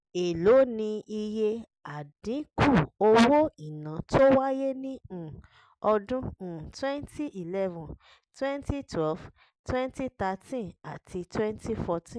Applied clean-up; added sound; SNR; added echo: none; none; none; none.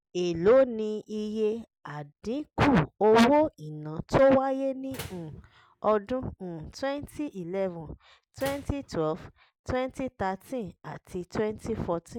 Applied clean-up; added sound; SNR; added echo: none; Slam; 18 dB; none.